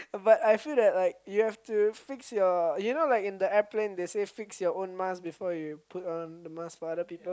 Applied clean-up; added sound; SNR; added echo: neural mask model Resemble Enhance denoiser.